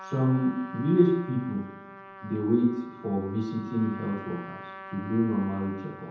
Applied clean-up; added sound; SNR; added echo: none; Trumpet; 16 dB; reverberation time 0.9 s.